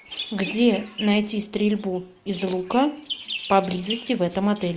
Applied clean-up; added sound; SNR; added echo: none; Bird vocalization, bird call, bird song; 13 dB; none.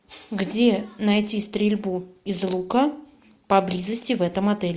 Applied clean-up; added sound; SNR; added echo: none; none; none; none.